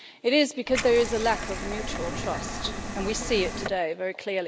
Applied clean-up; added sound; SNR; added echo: none; Liquid; 6 dB; none.